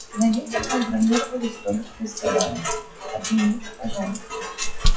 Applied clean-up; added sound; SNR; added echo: classical method WPE with log-MMSE.